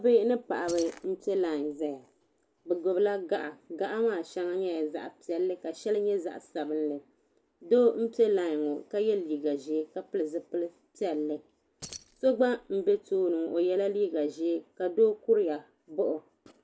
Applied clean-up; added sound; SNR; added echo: none; Keys jangling; 20 dB; none.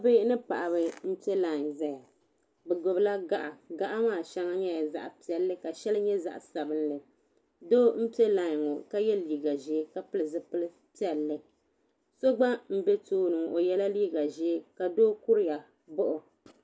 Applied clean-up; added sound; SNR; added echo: none; none; none; none.